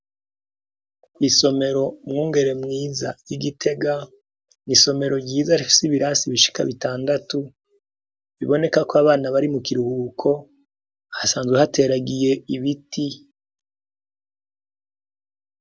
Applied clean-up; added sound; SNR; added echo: none; none; none; none.